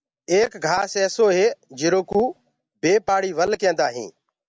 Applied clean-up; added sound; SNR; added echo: none; none; none; none.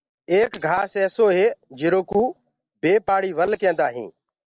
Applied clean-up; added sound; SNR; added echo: neural separator model SepFormer DNS4.